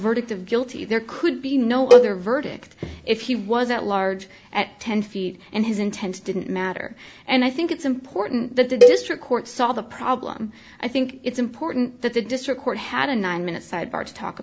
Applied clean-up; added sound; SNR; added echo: none; Cowbell; -4 dB; none.